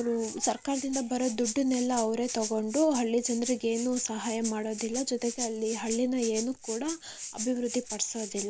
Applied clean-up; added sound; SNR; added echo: none; Rattle (instrument); 10 dB; none.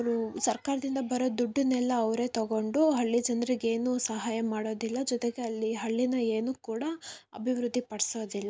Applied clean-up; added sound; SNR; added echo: none; none; none; none.